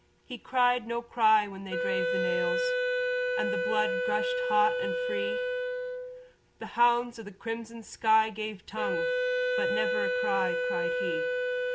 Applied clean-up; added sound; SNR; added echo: none; Wind instrument, woodwind instrument; -1 dB; none.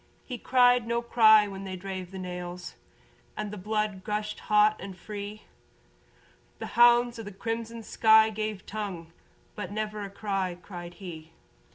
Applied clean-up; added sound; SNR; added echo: none; none; none; none.